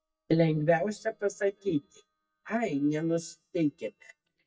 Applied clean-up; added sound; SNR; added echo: neural mask model DeepFilterNet 3.